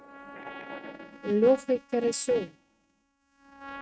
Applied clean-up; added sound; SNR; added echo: neural mask model RNNoise.